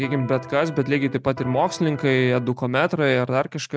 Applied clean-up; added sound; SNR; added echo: none; Electric guitar; 15 dB; none.